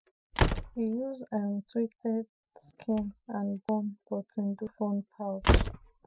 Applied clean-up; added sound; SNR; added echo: classical method spectral subtraction.